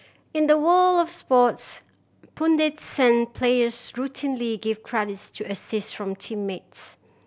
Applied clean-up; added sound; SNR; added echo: none; none; none; none.